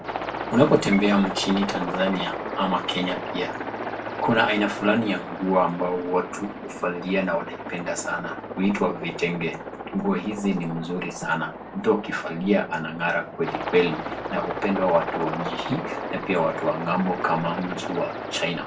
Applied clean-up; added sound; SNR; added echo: none; Aircraft; 7 dB; reverberation time 0.2 s.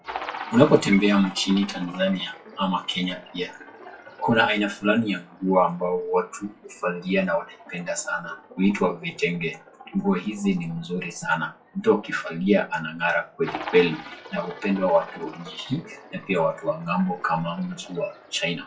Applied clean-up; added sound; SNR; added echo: classical method WPE with log-MMSE.